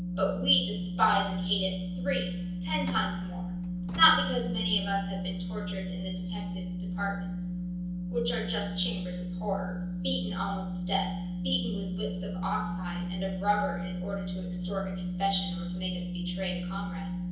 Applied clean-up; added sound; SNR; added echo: none; Truck; 18 dB; reverberation time 0.7 s.